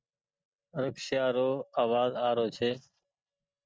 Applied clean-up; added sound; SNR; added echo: neural mask model DeepFilterNet 3.